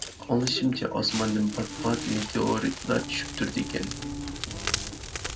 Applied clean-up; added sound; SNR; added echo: none; Crackle; 6 dB; reverberation time 0.3 s.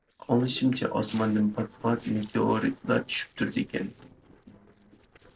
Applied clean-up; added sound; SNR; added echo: neural separator model SepFormer DNS4.